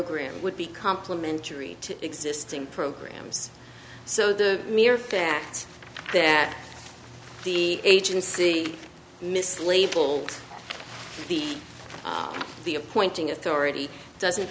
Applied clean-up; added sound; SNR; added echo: none; none; none; none.